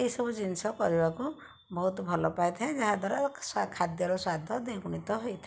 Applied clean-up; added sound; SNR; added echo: none; none; none; none.